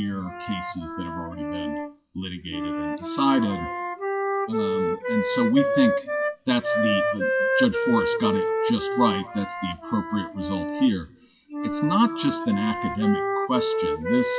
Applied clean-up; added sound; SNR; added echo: classical method WPE with log-MMSE.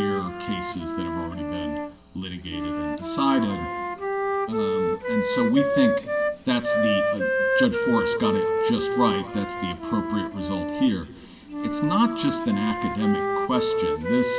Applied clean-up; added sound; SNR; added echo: none; Wind instrument, woodwind instrument; 0 dB; reverberation time 1.9 s.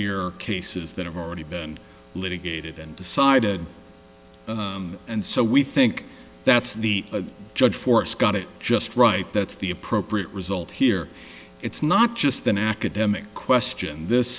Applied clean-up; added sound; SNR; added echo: none; none; none; none.